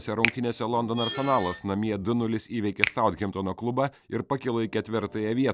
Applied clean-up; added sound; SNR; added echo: none; Screech + Finger snapping; 8 dB; none.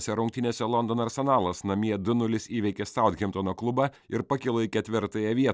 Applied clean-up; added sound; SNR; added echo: none; none; none; none.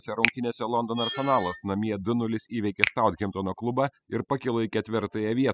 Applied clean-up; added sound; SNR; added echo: classical method spectral subtraction.